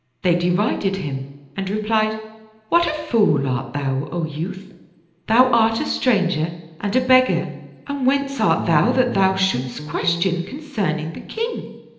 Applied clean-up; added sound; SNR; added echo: none; Bass guitar; 8 dB; reverberation time 0.9 s.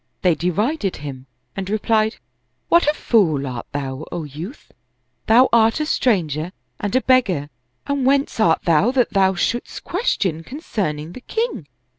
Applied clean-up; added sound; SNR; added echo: none; none; none; none.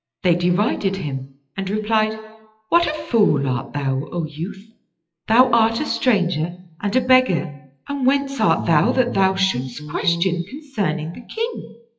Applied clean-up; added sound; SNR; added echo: classical method WPE with log-MMSE.